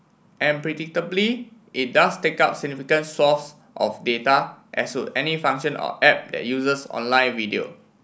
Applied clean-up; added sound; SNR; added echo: none; none; none; none.